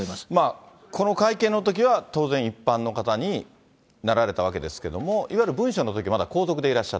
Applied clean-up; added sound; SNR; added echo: none; none; none; none.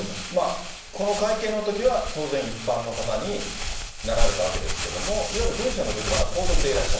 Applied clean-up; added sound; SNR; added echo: none; Crumpling, crinkling; 0 dB; reverberation time 0.7 s.